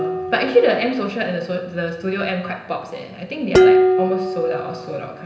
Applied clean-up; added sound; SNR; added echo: none; Dishes, pots, and pans; -1 dB; reverberation time 0.9 s.